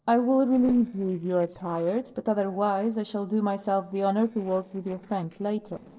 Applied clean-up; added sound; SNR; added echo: neural separator model SepFormer DNS4.